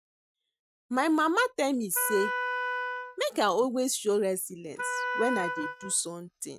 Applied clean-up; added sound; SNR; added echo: neural mask model RNNoise.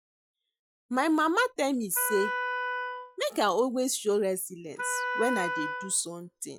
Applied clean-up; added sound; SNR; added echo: classical method log-MMSE.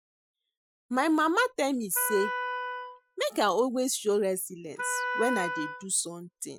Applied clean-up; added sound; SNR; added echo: classical method spectral subtraction.